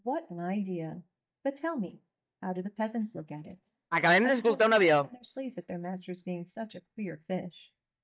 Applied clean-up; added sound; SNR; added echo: neural mask model DeepFilterNet 3.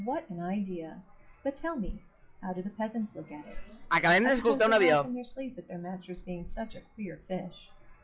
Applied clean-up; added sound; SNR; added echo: classical method WPE with log-MMSE.